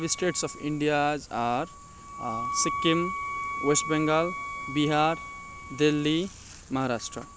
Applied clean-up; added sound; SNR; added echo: none; Wind instrument, woodwind instrument; 8 dB; none.